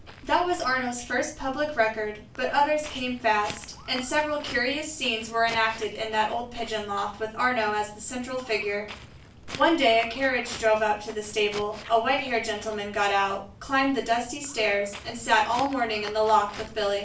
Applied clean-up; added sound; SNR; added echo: none; Walk, footsteps; 18 dB; reverberation time 0.3 s.